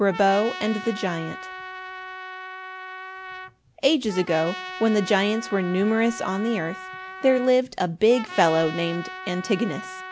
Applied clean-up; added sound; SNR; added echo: none; Trumpet; 12 dB; none.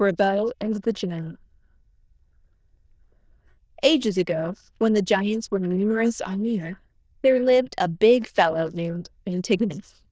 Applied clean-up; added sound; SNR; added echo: neural diffusion model UNIVERSE++.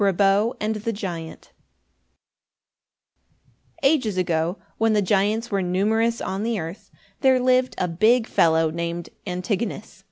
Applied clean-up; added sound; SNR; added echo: none; none; none; none.